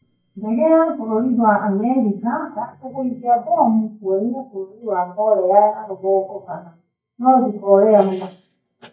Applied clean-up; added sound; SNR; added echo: neural mask model DeepFilterNet 3.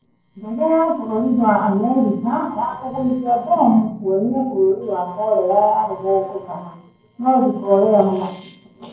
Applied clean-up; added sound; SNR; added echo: neural separator model SepFormer DNS4.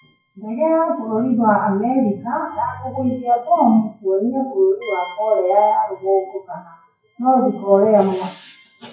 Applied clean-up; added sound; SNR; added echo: classical method WPE with log-MMSE.